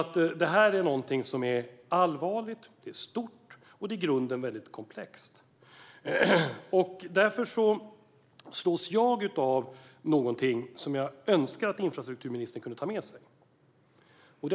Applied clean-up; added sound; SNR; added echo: none; none; none; none.